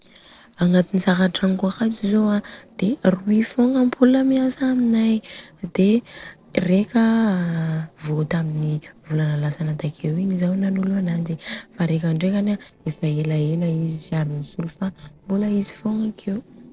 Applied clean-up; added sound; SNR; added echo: neural separator model SepFormer DNS4.